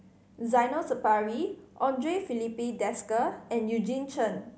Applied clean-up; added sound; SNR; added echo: none; none; none; none.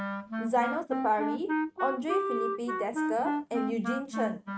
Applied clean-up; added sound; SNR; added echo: neural mask model RNNoise.